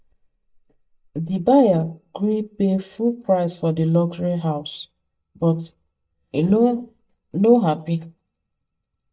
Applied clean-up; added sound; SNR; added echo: neural mask model DeepFilterNet 3.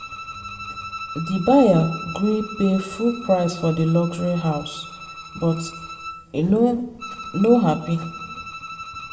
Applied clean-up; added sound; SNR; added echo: none; Bowed string instrument; 14 dB; reverberation time 0.6 s.